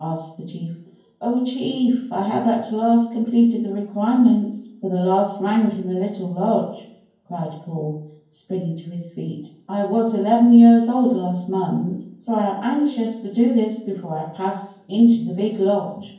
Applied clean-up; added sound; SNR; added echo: none; none; none; reverberation time 0.9 s.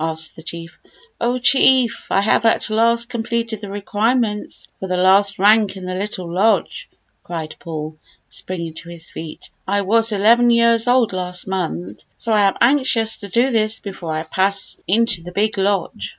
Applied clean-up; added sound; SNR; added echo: none; none; none; none.